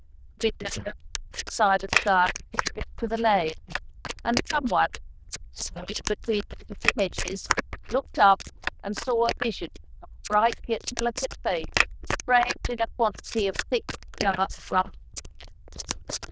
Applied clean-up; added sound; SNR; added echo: neural diffusion model UNIVERSE++.